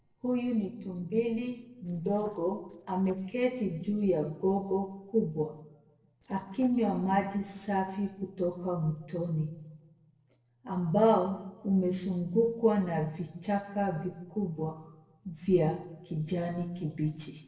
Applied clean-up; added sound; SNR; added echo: neural separator model SepFormer DNS4.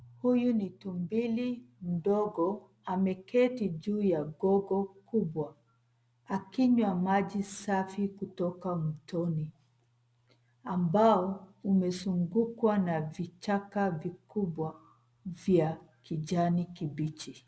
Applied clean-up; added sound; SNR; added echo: none; none; none; none.